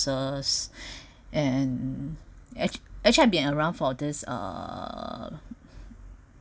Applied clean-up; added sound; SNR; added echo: none; none; none; none.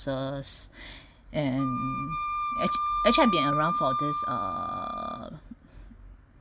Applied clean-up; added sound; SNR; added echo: none; Wind instrument, woodwind instrument; 1 dB; none.